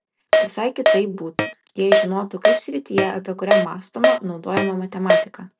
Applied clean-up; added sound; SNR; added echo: none; Keyboard (musical); -4 dB; none.